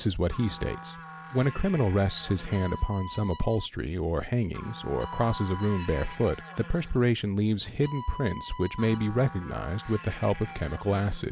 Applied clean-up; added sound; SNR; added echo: none; Bowed string instrument + Musical instrument; 15 dB; none.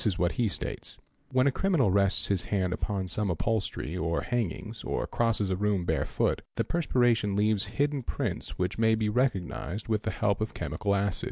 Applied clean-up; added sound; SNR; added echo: none; none; none; none.